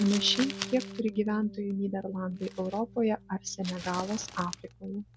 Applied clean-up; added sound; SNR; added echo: none; Crumpling, crinkling + Bass guitar; 11 dB; none.